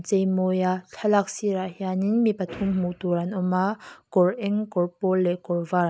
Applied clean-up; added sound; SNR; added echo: none; none; none; none.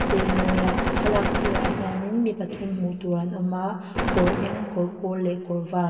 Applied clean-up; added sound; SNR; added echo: none; Gunshot, gunfire; 1 dB; reverberation time 2.8 s.